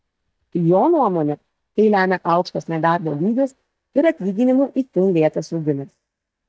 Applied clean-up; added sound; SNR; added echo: neural mask model DeepFilterNet 3.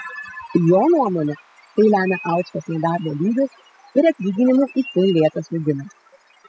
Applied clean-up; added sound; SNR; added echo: classical method spectral subtraction.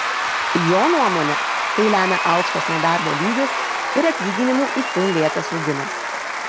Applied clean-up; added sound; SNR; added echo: none; Applause / Crowd / Cheering; 1 dB; none.